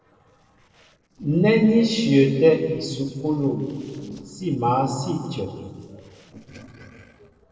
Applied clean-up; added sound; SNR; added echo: neural separator model SepFormer DNS4.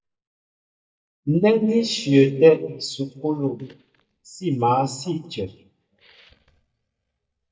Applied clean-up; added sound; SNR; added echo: neural mask model DeepFilterNet 3.